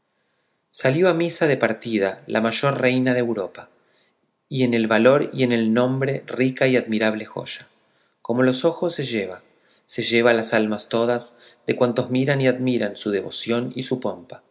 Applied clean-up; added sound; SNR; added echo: none; none; none; none.